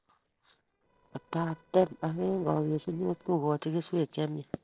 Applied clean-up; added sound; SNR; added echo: neural separator model SepFormer DNS4.